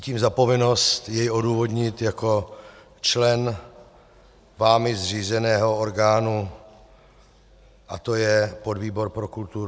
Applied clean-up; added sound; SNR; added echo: none; none; none; none.